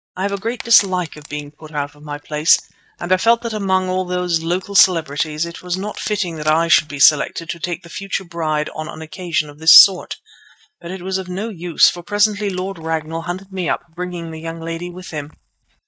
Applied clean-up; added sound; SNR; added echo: neural mask model DeepFilterNet 3.